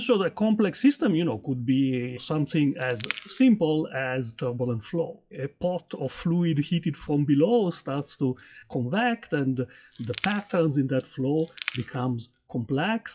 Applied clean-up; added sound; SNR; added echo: classical method WPE with log-MMSE.